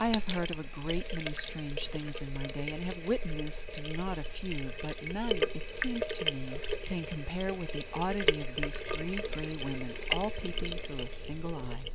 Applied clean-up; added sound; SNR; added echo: none; Sink (filling or washing); -3 dB; none.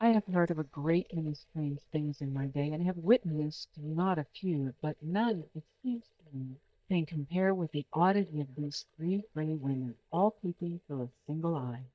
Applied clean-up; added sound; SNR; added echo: neural mask model DeepFilterNet 3.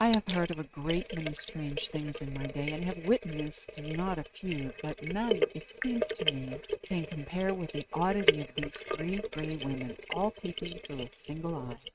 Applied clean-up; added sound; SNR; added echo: neural mask model RNNoise.